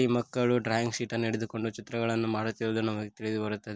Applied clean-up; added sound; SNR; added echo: none; none; none; none.